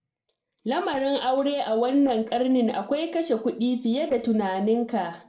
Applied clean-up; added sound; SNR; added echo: neural separator model SepFormer DNS4.